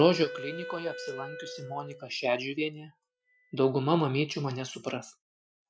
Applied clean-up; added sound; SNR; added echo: classical method Wiener filter.